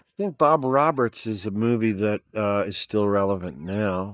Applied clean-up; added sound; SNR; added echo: neural mask model DeepFilterNet 3.